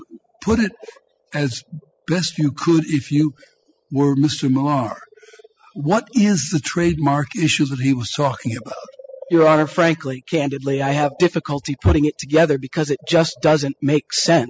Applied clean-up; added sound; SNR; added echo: classical method spectral subtraction.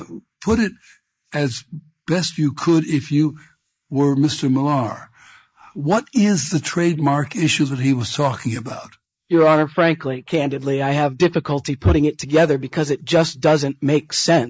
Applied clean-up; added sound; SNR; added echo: neural mask model Resemble Enhance denoiser.